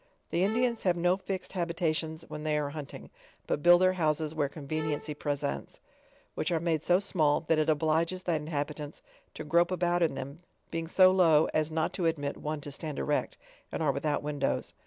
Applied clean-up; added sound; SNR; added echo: none; Bowed string instrument; 12 dB; none.